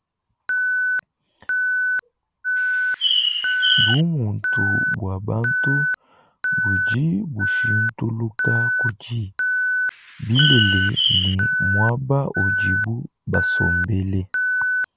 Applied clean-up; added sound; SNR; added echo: none; Bird + Alarm; -3 dB; none.